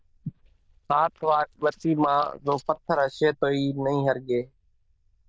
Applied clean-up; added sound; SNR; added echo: neural diffusion model UNIVERSE++.